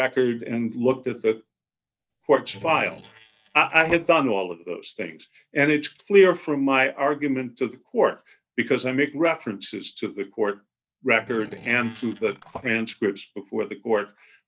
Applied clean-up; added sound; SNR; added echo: neural mask model DeepFilterNet 3.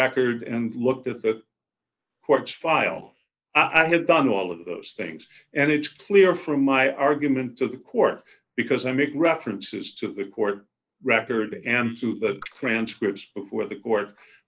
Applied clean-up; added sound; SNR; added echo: neural mask model Resemble Enhance denoiser.